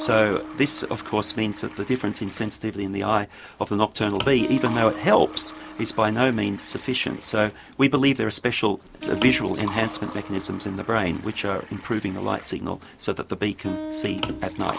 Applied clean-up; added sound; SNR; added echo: none; Liquid + Acoustic guitar; 12 dB; none.